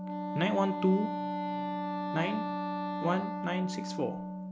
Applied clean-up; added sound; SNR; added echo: none; Organ + Wind instrument, woodwind instrument; 1 dB; none.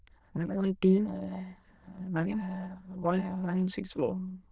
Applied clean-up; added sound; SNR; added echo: neural diffusion model UNIVERSE++.